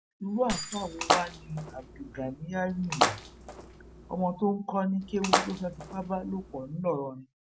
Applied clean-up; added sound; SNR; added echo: none; Keys jangling + Splash, splatter; 1 dB; none.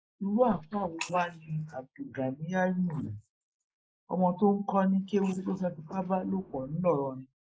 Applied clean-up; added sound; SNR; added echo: neural mask model Resemble Enhance denoiser.